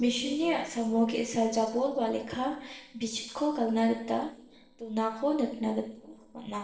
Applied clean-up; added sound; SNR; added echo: neural separator model SepFormer DNS4.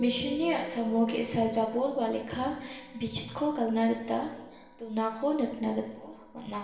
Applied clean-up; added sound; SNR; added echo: none; Musical instrument; 16 dB; reverberation time 1.0 s.